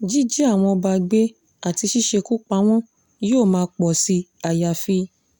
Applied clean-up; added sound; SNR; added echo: none; none; none; none.